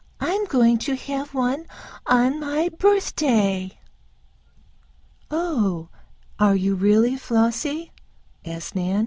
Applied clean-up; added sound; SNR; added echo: none; none; none; none.